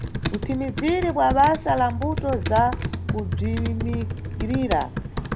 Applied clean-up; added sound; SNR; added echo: none; Computer keyboard; 3 dB; none.